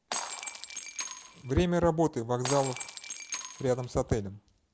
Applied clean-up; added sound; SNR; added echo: none; Shatter; 9 dB; none.